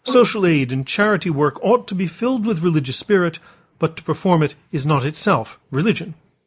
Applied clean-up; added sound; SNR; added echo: neural mask model Resemble Enhance denoiser.